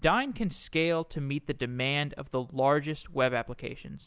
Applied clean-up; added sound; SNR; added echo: none; none; none; none.